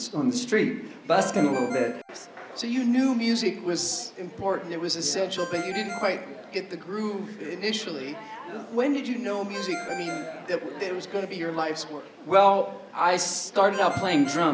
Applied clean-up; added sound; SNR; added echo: none; Ringtone; 16 dB; none.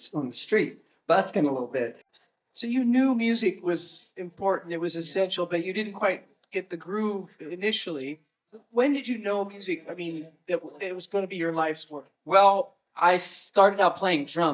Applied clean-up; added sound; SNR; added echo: neural mask model DeepFilterNet 3.